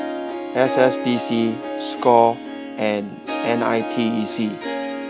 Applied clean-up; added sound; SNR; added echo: none; Harp; 6 dB; none.